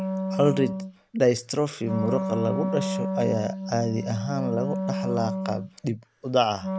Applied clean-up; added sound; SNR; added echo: none; Wind instrument, woodwind instrument; 4 dB; none.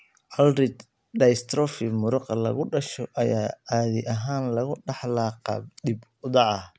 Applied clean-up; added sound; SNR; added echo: none; none; none; none.